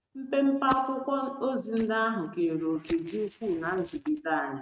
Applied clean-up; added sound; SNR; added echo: neural mask model RNNoise.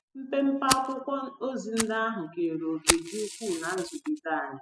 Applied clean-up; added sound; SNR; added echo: classical method spectral subtraction.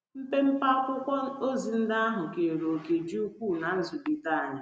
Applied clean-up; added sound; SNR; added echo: none; none; none; none.